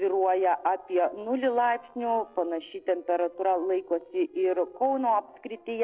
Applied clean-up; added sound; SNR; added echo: neural separator model SepFormer DNS4.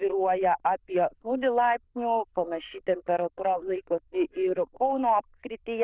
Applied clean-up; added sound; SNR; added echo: neural diffusion model UNIVERSE++.